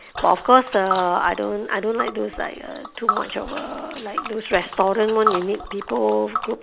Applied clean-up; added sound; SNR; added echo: none; Tick; 8 dB; none.